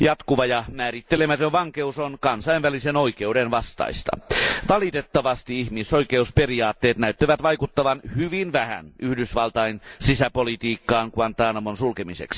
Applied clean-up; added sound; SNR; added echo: none; none; none; none.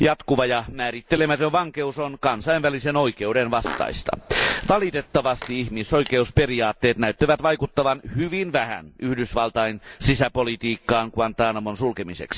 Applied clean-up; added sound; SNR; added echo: none; Fart; 14 dB; none.